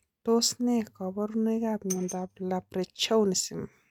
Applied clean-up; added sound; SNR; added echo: neural mask model RNNoise.